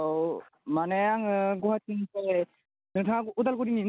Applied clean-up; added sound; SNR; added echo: none; none; none; none.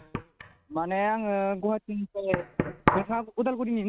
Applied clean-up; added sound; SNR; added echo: neural mask model RNNoise.